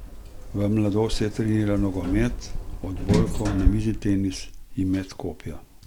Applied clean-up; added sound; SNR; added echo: none; Sliding door; 6 dB; none.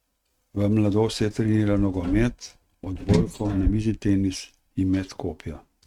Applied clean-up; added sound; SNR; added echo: neural mask model RNNoise.